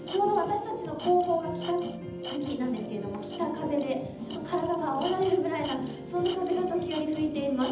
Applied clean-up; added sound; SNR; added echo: none; Tools; 18 dB; reverberation time 0.8 s.